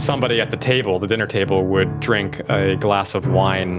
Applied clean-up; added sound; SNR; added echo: none; Piano; 7 dB; none.